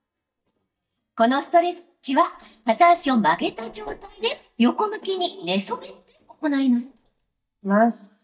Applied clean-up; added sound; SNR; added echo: neural mask model DeepFilterNet 3.